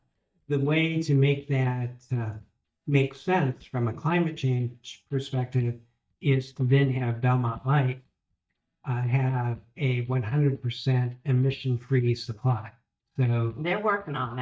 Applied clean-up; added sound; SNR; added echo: neural mask model DeepFilterNet 3.